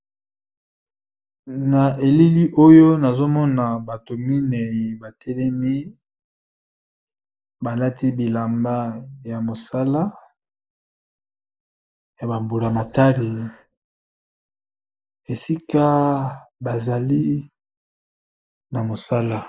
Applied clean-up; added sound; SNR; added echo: neural mask model Resemble Enhance denoiser.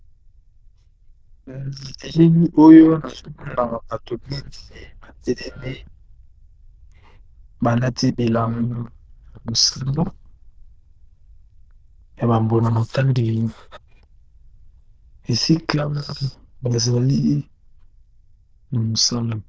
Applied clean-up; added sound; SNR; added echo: neural diffusion model UNIVERSE++.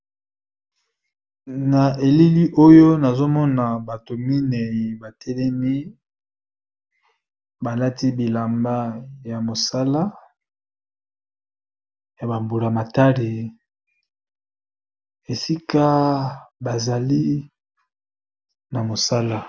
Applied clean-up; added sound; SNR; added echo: none; none; none; none.